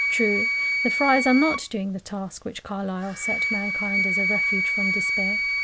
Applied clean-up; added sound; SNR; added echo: none; Wind instrument, woodwind instrument; -1 dB; none.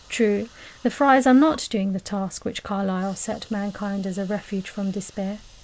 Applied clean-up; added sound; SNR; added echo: neural mask model Resemble Enhance denoiser.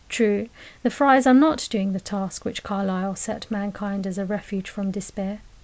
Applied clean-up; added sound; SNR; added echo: none; none; none; none.